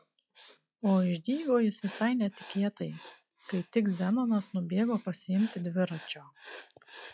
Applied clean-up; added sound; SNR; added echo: classical method log-MMSE.